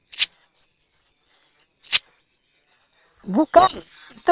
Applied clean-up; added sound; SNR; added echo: neural separator model SepFormer WHAM!.